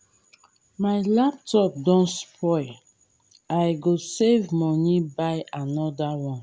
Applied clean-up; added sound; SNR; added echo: none; none; none; none.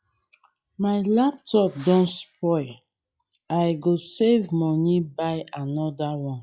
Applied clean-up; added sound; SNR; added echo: classical method log-MMSE.